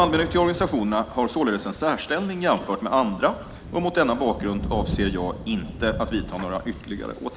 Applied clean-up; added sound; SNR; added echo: none; Thunder; 10 dB; none.